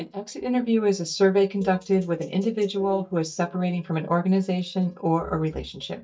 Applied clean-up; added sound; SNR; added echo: neural mask model DeepFilterNet 3.